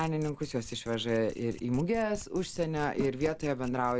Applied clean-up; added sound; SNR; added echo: none; Domestic sounds, home sounds; 16 dB; none.